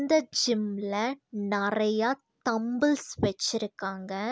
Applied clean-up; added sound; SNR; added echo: none; none; none; none.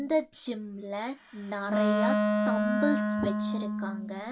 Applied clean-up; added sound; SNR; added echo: none; Wind instrument, woodwind instrument; -3 dB; reverberation time 0.2 s.